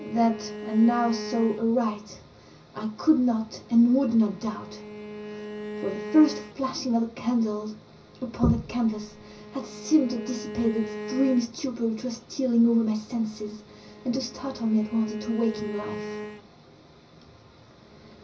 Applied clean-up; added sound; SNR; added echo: none; Bowed string instrument; 13 dB; reverberation time 0.4 s.